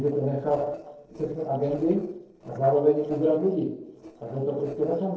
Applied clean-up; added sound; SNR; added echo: neural separator model SepFormer DNS4.